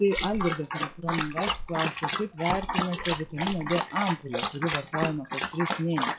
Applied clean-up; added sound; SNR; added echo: classical method WPE with log-MMSE.